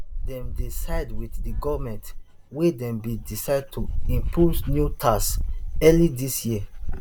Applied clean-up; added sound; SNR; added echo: none; Dog; 1 dB; none.